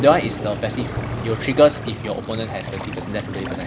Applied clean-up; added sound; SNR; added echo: none; Waves, surf + Drum; 7 dB; none.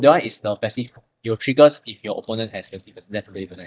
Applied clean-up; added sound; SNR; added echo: neural mask model DeepFilterNet 3.